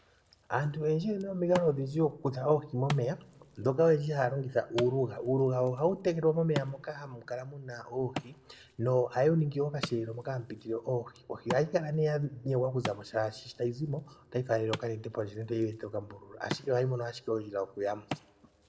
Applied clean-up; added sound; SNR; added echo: none; Wood; 15 dB; reverberation time 0.7 s.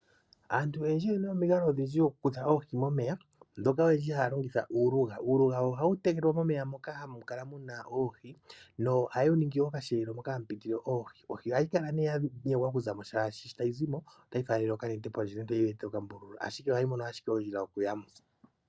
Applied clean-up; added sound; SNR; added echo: none; none; none; none.